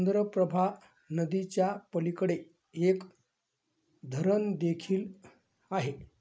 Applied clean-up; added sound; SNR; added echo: neural mask model Resemble Enhance denoiser.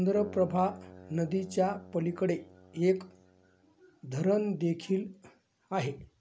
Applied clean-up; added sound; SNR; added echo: none; Keyboard (musical); 18 dB; none.